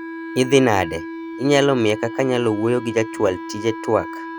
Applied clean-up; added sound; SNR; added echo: none; Wind instrument, woodwind instrument; 11 dB; none.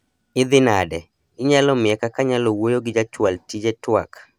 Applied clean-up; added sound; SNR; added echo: none; none; none; none.